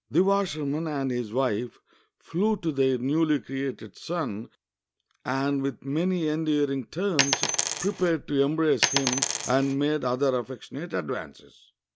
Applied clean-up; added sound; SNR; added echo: none; Coin (dropping); 1 dB; none.